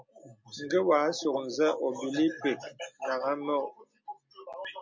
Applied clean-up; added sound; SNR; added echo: none; none; none; none.